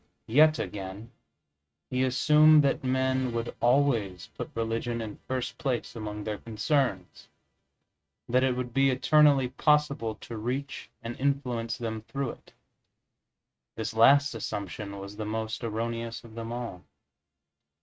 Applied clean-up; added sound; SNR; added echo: neural mask model RNNoise.